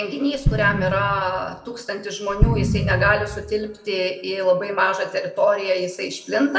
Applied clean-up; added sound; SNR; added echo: none; Explosion; 2 dB; reverberation time 1.4 s.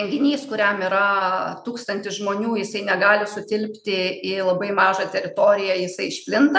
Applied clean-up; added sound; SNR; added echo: none; none; none; none.